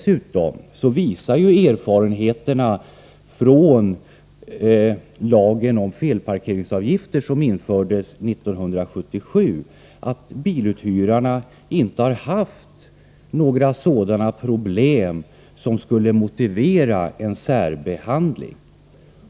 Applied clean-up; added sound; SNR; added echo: none; none; none; none.